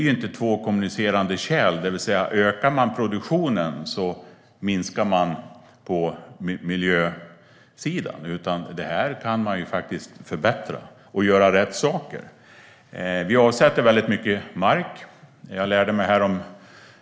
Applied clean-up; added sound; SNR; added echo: none; none; none; none.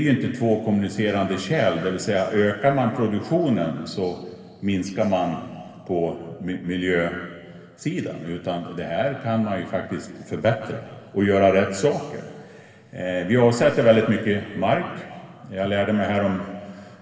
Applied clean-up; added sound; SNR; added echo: none; none; none; reverberation time 2.0 s.